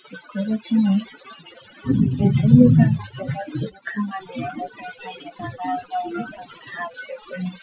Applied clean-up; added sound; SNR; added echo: classical method Wiener filter.